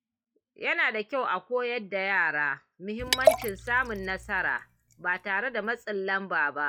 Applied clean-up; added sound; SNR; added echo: classical method log-MMSE.